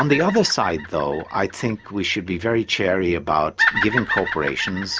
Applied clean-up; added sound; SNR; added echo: none; Bird vocalization, bird call, bird song; 6 dB; none.